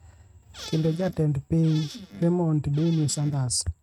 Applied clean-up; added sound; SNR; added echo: neural mask model RNNoise.